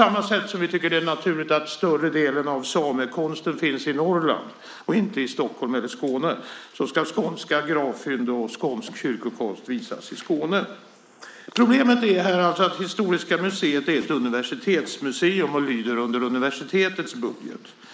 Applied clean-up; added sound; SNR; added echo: neural mask model Resemble Enhance denoiser.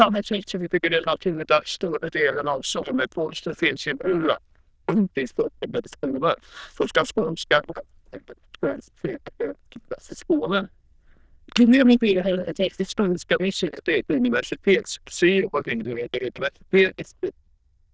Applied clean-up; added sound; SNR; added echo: neural diffusion model UNIVERSE++.